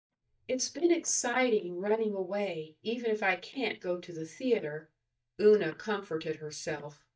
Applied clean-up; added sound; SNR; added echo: neural mask model DeepFilterNet 3.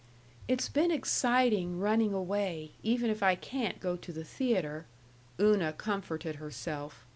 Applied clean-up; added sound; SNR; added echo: none; none; none; none.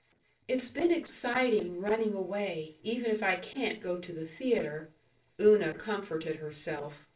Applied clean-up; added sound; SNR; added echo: neural separator model SepFormer DNS4.